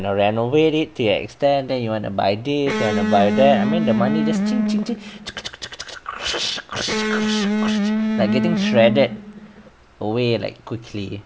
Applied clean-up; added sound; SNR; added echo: none; Electric guitar; -1 dB; none.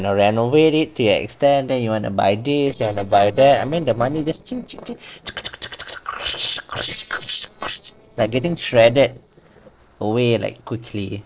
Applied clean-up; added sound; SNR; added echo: neural separator model SepFormer DNS4.